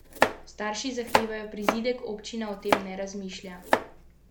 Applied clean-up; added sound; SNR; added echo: none; Domestic sounds, home sounds; -4 dB; none.